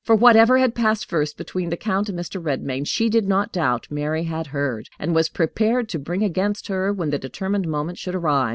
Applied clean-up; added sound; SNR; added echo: none; none; none; none.